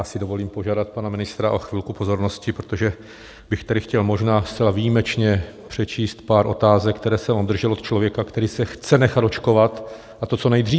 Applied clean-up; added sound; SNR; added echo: none; none; none; none.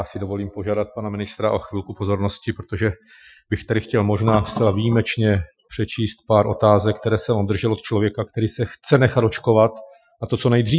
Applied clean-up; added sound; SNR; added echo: classical method Wiener filter.